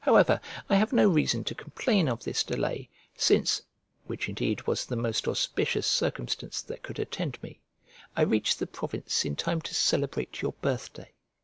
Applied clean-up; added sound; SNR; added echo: none; none; none; none.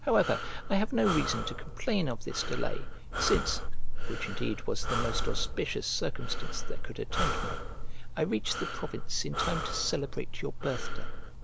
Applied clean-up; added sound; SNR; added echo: none; Breathing; -3 dB; none.